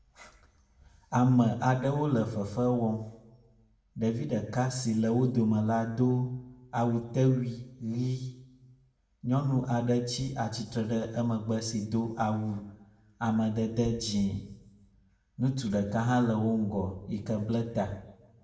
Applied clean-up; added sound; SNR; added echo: none; none; none; reverberation time 0.6 s.